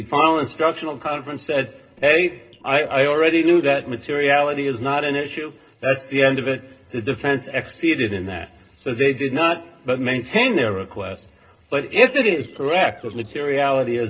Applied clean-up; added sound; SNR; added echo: neural separator model SepFormer DNS4.